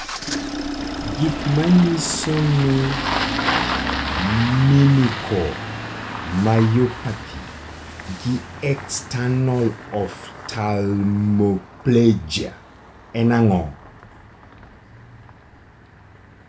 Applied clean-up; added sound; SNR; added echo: none; Engine starting; 8 dB; none.